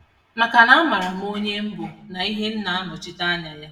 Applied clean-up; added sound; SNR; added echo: none; none; none; reverberation time 0.7 s.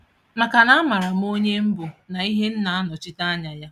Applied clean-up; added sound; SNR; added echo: none; none; none; none.